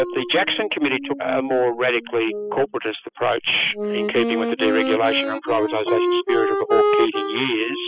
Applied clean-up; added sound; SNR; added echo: classical method spectral subtraction.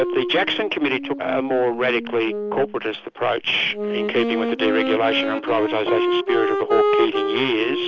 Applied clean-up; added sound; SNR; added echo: none; Wind instrument, woodwind instrument; 2 dB; none.